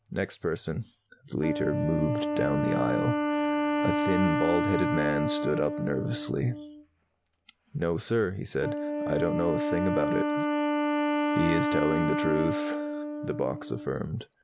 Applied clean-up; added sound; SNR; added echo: none; Wind instrument, woodwind instrument; -1 dB; none.